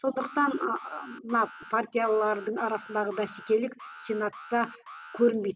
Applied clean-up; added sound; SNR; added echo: none; Alarm; 17 dB; none.